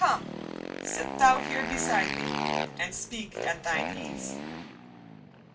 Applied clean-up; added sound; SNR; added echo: none; Motorcycle; 4 dB; reverberation time 0.2 s.